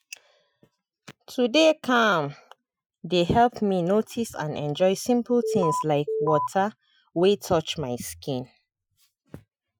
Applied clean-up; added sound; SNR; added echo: classical method Wiener filter.